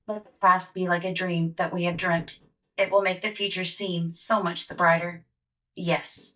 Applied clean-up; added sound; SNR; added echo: neural mask model DeepFilterNet 3.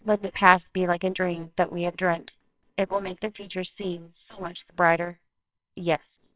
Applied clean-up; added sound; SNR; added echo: neural separator model SepFormer WHAMR!.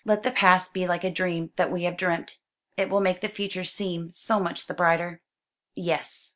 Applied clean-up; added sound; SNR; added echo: none; none; none; none.